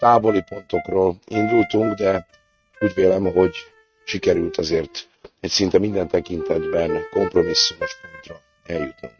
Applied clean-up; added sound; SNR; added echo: neural mask model RNNoise.